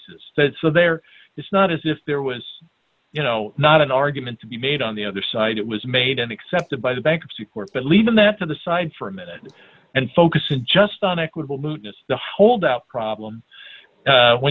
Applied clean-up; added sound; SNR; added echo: none; none; none; none.